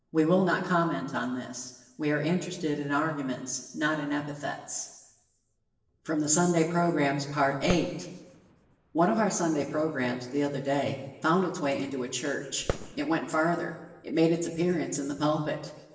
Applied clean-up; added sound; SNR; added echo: none; Fireworks; 12 dB; reverberation time 1.1 s.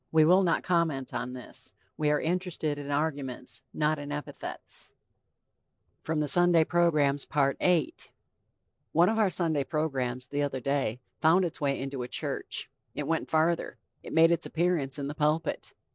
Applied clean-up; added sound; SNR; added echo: none; none; none; none.